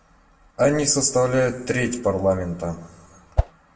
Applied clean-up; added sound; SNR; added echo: none; Whoosh, swoosh, swish; 0 dB; reverberation time 0.7 s.